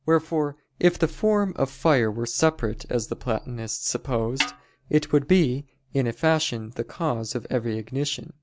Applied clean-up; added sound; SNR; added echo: none; Snare drum; 7 dB; none.